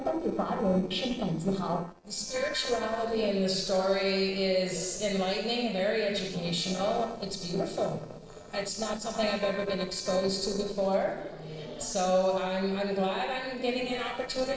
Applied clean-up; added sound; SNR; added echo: neural separator model SepFormer DNS4.